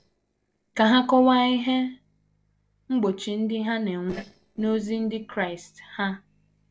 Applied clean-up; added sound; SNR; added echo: neural separator model SepFormer DNS4.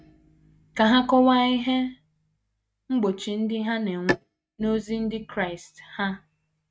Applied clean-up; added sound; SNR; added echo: neural mask model RNNoise.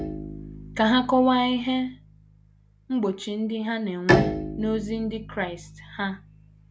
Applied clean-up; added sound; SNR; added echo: none; Bowed string instrument; 4 dB; none.